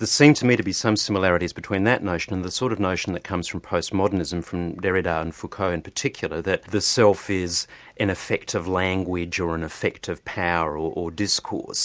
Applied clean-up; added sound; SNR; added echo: none; none; none; none.